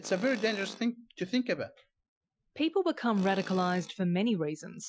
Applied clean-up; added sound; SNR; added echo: classical method Wiener filter.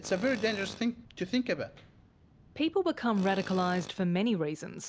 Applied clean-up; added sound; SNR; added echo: none; Tools; 16 dB; none.